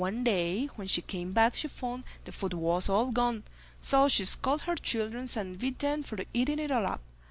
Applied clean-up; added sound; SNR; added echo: none; none; none; none.